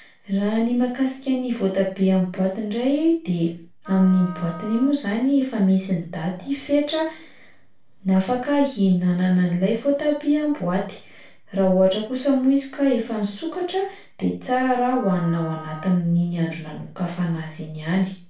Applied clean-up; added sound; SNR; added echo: none; Wind instrument, woodwind instrument; 19 dB; reverberation time 0.3 s.